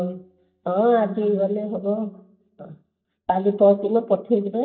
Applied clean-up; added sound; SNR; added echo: neural mask model DeepFilterNet 3.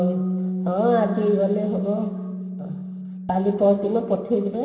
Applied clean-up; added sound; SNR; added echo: none; Bass guitar; 5 dB; reverberation time 2.9 s.